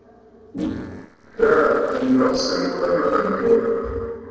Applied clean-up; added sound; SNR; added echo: neural separator model SepFormer DNS4.